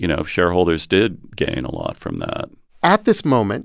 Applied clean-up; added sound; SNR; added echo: none; none; none; none.